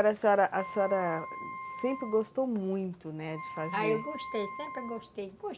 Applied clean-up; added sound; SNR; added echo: none; Wind instrument, woodwind instrument; 12 dB; none.